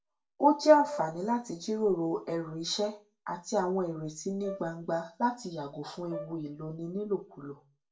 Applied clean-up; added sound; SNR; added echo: none; Brass instrument; 17 dB; reverberation time 0.2 s.